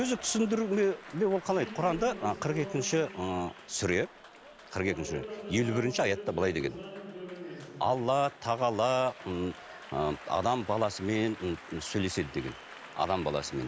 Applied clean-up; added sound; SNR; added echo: none; Applause; 13 dB; none.